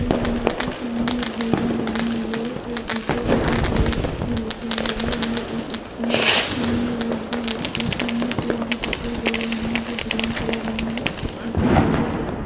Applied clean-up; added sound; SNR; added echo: none; Fireworks; -4 dB; reverberation time 0.4 s.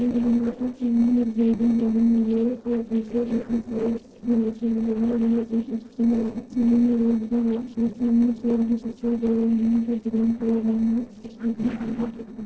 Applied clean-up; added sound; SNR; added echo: neural separator model SepFormer DNS4.